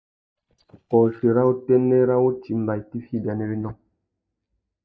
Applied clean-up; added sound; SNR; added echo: neural mask model DeepFilterNet 3.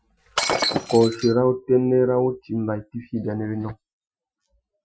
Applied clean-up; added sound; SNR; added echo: classical method Wiener filter.